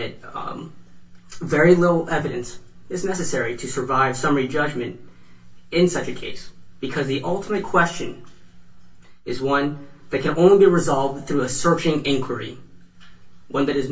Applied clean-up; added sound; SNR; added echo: none; none; none; reverberation time 0.1 s.